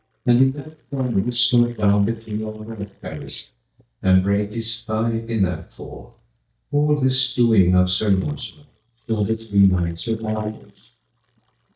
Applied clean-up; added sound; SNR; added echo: neural mask model DeepFilterNet 3.